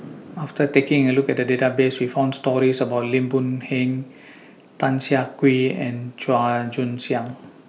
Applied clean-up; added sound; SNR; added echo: none; none; none; none.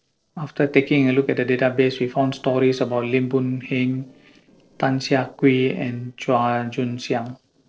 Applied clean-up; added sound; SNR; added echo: neural separator model SepFormer DNS4.